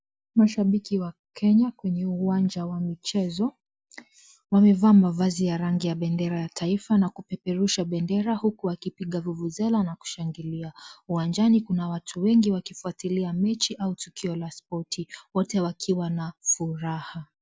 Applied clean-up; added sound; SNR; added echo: none; none; none; none.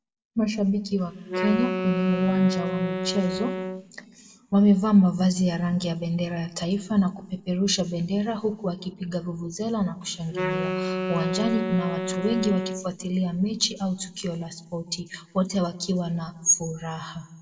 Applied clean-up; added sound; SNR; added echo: none; Wind instrument, woodwind instrument; 4 dB; reverberation time 0.9 s.